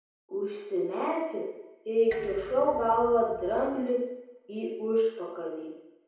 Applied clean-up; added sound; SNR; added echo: none; Dishes, pots, and pans; 17 dB; reverberation time 0.9 s.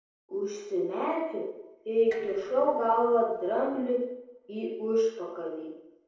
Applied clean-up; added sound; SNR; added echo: neural separator model SepFormer DNS4.